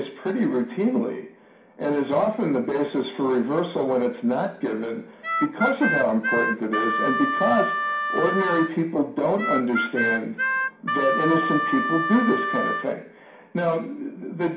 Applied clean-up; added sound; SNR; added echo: none; Harmonica; 1 dB; reverberation time 0.5 s.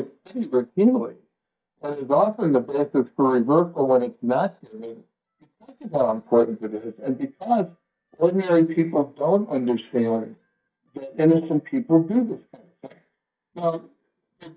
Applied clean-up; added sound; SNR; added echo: neural mask model DeepFilterNet 3.